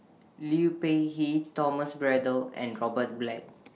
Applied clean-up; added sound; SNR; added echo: none; none; none; none.